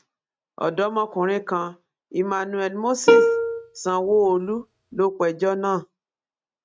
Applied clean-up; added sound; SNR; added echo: neural mask model RNNoise.